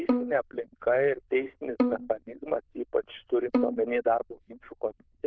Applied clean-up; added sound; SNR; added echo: neural diffusion model UNIVERSE++.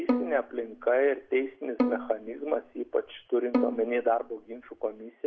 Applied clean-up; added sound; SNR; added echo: none; Bowed string instrument; 4 dB; none.